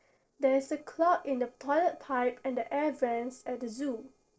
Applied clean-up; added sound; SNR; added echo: neural separator model SepFormer DNS4.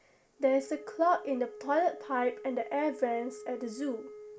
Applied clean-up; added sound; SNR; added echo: none; Wind instrument, woodwind instrument; 15 dB; reverberation time 0.3 s.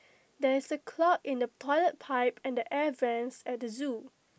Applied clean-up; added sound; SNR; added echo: none; none; none; none.